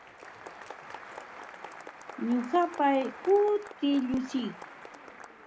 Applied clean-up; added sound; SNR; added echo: none; Applause; 15 dB; none.